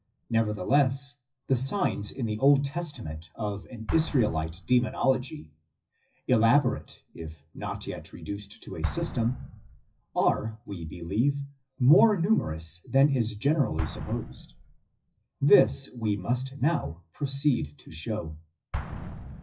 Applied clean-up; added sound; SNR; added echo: classical method WPE with log-MMSE.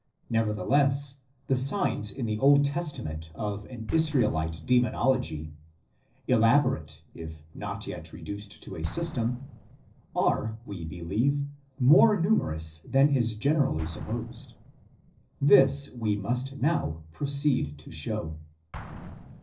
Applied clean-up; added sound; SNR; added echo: neural separator model SepFormer DNS4.